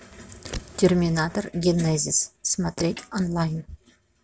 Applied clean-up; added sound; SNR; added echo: none; Fireworks + Snare drum; 19 dB; none.